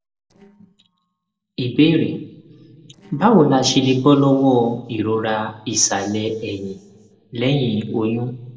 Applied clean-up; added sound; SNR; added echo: neural separator model SepFormer DNS4.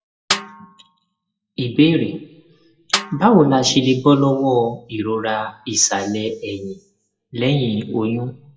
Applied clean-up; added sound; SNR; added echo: classical method WPE with log-MMSE.